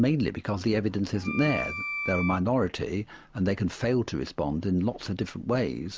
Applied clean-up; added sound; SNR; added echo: none; Wind instrument, woodwind instrument; 6 dB; none.